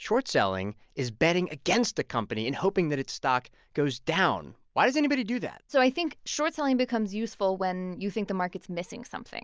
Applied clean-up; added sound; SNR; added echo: none; none; none; none.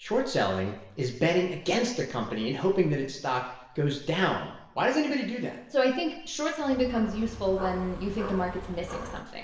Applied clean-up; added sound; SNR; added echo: none; Dog; 10 dB; reverberation time 0.8 s.